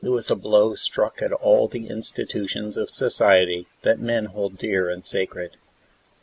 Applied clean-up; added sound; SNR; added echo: neural mask model Resemble Enhance denoiser.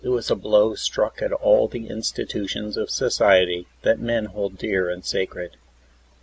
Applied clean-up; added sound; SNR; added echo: none; none; none; none.